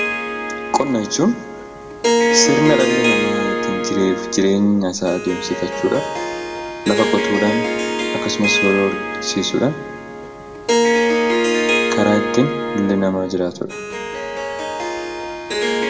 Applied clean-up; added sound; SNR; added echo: none; Harp; 0 dB; reverberation time 0.9 s.